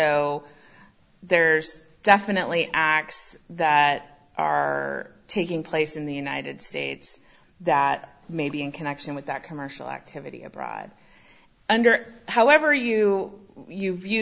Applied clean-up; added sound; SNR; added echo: none; none; none; none.